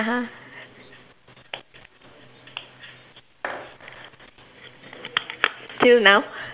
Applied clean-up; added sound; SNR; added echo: none; none; none; none.